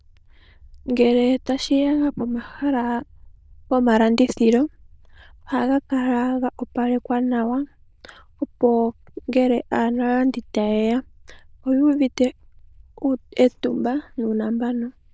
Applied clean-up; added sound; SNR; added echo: neural diffusion model UNIVERSE++.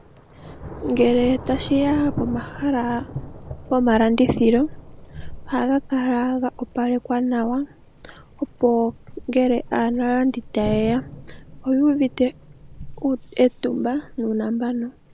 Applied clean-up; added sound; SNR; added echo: none; Thunder / Rain; 13 dB; none.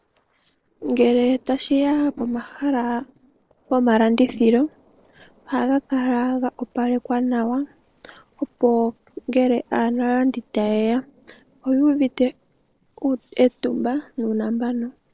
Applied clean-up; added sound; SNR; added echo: neural separator model SepFormer DNS4.